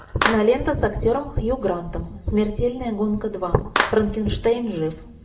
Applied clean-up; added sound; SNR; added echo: none; Clapping; 5 dB; reverberation time 0.7 s.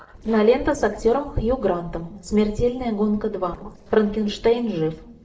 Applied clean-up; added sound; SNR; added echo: neural separator model SepFormer DNS4.